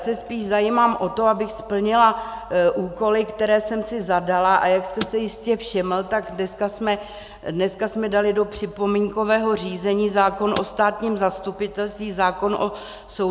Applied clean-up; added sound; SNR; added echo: none; Car; 19 dB; none.